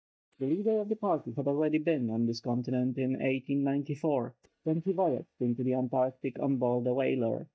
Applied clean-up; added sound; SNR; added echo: neural mask model DeepFilterNet 3.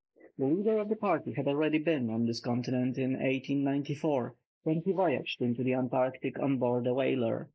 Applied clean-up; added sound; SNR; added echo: neural mask model Resemble Enhance denoiser.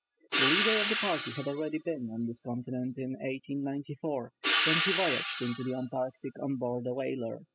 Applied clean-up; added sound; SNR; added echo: classical method spectral subtraction.